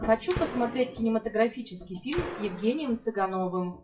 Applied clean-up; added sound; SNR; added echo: classical method WPE with log-MMSE.